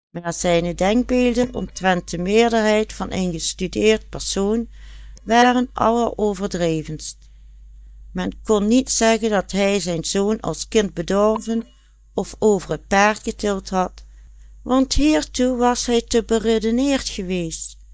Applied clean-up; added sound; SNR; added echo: neural mask model DeepFilterNet 3.